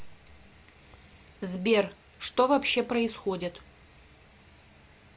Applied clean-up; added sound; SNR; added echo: none; none; none; none.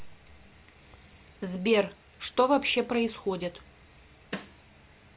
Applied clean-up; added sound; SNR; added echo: none; Snare drum; 10 dB; none.